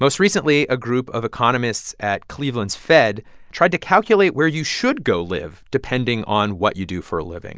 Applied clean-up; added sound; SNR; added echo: none; none; none; none.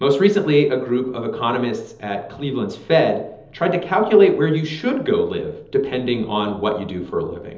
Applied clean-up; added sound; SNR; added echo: none; none; none; reverberation time 1.2 s.